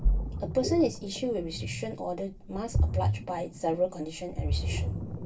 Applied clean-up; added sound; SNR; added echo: none; Ocean; -1 dB; reverberation time 0.2 s.